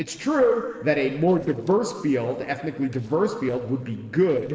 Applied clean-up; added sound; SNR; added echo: neural separator model SepFormer DNS4.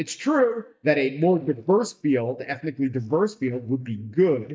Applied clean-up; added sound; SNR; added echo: neural mask model DeepFilterNet 3.